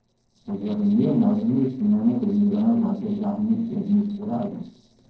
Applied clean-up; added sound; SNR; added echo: neural separator model SepFormer DNS4.